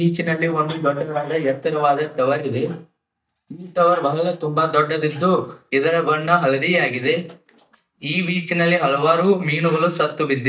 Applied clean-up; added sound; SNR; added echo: neural mask model DeepFilterNet 3.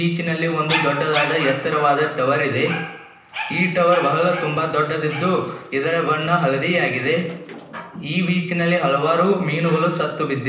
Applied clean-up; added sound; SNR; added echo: none; Dog; 12 dB; reverberation time 0.8 s.